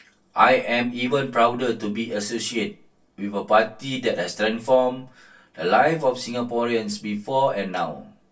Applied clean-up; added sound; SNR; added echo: none; none; none; reverberation time 0.2 s.